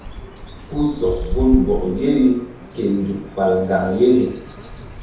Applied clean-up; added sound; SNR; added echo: none; Bird; 9 dB; reverberation time 2.7 s.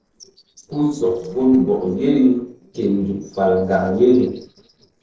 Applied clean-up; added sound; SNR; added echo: neural separator model SepFormer DNS4.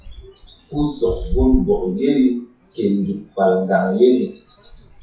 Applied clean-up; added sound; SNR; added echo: classical method WPE with log-MMSE.